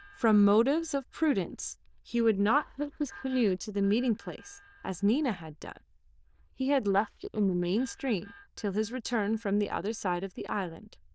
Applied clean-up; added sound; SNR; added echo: neural diffusion model UNIVERSE++.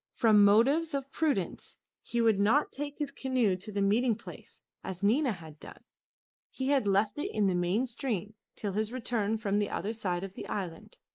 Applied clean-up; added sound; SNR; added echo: neural mask model Resemble Enhance denoiser.